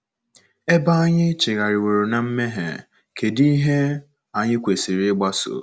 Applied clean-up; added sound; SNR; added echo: none; none; none; none.